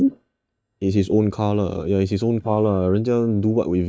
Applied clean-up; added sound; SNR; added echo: neural mask model DeepFilterNet 3.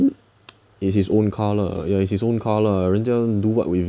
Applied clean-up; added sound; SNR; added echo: none; none; none; none.